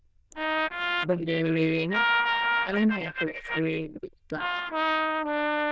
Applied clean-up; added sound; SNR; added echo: neural diffusion model UNIVERSE++.